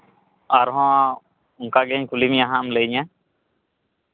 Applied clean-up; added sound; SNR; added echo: none; none; none; none.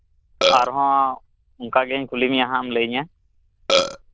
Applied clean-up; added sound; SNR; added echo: neural diffusion model UNIVERSE++.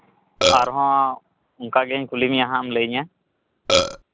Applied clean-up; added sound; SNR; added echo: none; Burping, eructation; -4 dB; none.